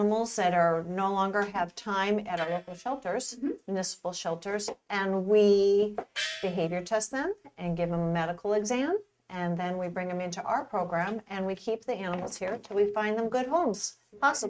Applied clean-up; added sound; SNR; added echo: neural mask model RNNoise.